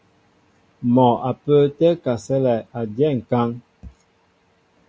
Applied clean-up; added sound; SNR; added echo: none; none; none; none.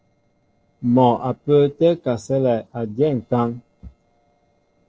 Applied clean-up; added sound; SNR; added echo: neural separator model SepFormer DNS4.